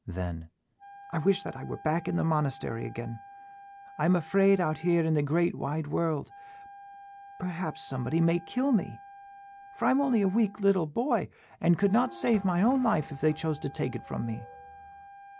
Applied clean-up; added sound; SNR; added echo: none; Squeak / Thump, thud + Wind instrument, woodwind instrument; 20 dB; none.